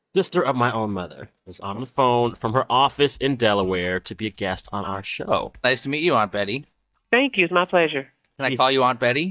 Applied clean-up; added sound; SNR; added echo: neural mask model DeepFilterNet 3.